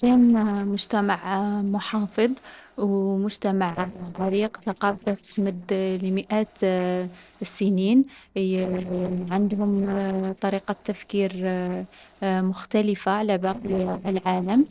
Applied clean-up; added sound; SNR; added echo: neural separator model SepFormer DNS4.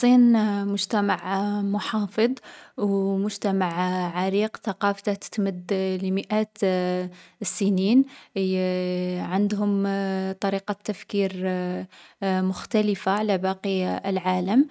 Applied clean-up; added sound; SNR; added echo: none; none; none; none.